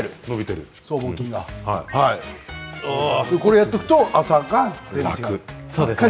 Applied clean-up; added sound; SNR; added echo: none; none; none; none.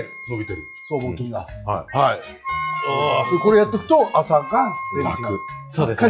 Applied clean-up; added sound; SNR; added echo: classical method log-MMSE.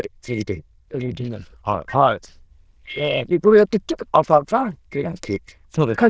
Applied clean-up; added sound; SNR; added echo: neural diffusion model UNIVERSE++.